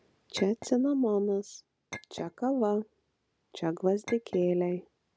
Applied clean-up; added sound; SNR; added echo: none; Chink, clink; 18 dB; none.